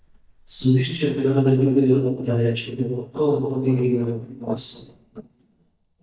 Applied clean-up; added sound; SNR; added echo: neural mask model DeepFilterNet 3.